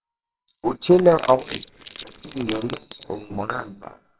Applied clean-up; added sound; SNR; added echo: neural separator model SepFormer WHAMR!.